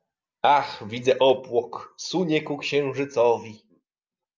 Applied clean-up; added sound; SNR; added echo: none; none; none; none.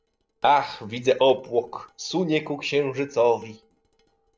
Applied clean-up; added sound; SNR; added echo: neural separator model SepFormer DNS4.